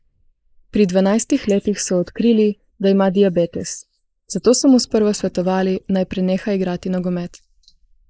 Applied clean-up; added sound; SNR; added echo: neural mask model Resemble Enhance denoiser.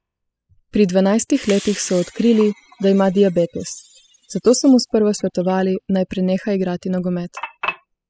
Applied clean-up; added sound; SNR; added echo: classical method spectral subtraction.